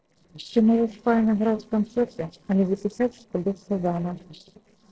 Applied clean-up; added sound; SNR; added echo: neural separator model SepFormer DNS4.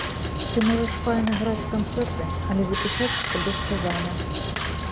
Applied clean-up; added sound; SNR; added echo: none; Sawing; 0 dB; none.